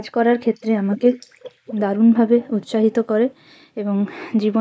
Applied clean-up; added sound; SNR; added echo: neural mask model Resemble Enhance denoiser.